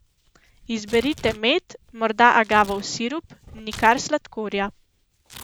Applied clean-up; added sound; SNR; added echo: none; Tearing; 20 dB; none.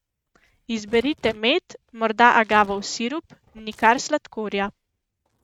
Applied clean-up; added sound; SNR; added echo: neural mask model RNNoise.